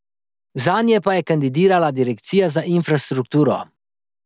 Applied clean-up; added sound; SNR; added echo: none; none; none; none.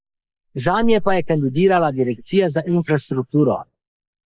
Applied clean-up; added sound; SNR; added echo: neural mask model Resemble Enhance denoiser.